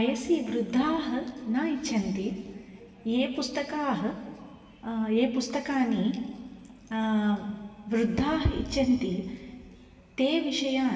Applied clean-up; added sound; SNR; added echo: none; none; none; reverberation time 1.9 s.